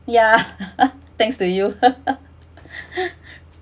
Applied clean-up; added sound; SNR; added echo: none; none; none; none.